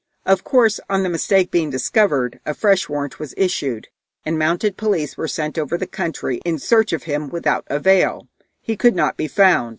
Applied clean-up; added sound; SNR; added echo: none; none; none; none.